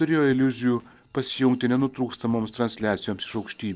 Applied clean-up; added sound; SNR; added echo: neural separator model SepFormer DNS4.